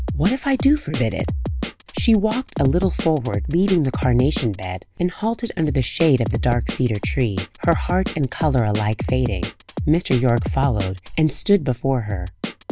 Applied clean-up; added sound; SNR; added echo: none; Drum kit; 6 dB; none.